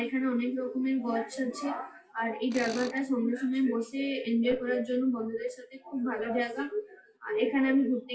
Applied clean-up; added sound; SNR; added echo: none; Tools; 19 dB; reverberation time 0.3 s.